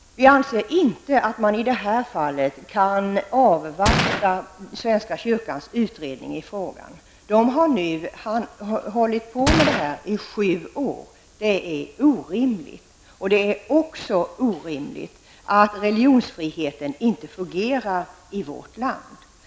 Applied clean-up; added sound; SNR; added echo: none; Gunshot, gunfire; 2 dB; none.